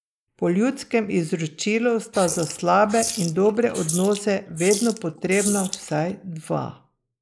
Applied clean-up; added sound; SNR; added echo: neural mask model Resemble Enhance denoiser.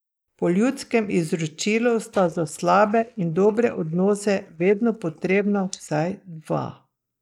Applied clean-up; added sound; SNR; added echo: neural mask model DeepFilterNet 3.